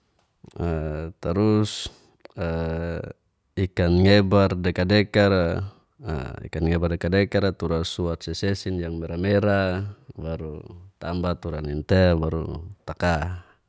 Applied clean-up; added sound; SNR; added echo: none; none; none; none.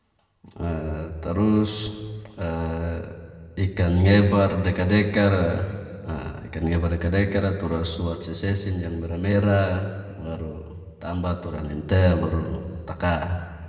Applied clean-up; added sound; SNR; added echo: none; none; none; reverberation time 1.4 s.